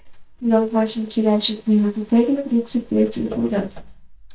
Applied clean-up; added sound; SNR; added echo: neural mask model DeepFilterNet 3.